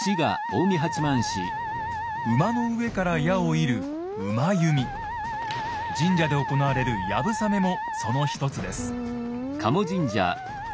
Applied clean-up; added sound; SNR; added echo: none; Musical instrument; 5 dB; none.